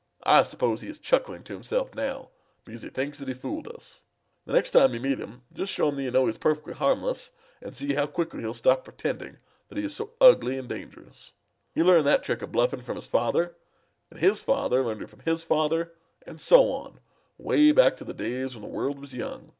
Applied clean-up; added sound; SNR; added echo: none; none; none; none.